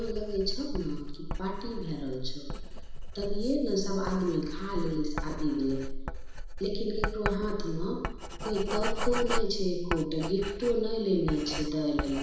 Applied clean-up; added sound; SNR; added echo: none; Writing; 1 dB; reverberation time 1.0 s.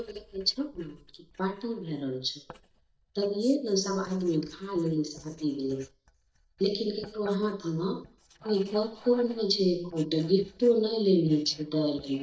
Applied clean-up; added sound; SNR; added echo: neural mask model DeepFilterNet 3.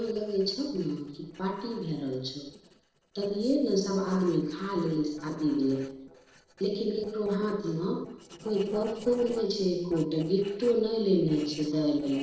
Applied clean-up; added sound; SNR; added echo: neural separator model SepFormer DNS4.